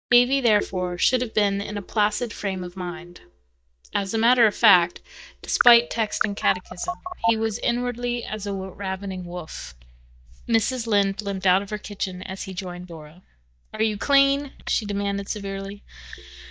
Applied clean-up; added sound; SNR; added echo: neural mask model DeepFilterNet 3.